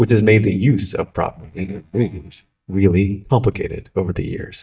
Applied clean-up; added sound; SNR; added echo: neural mask model DeepFilterNet 3.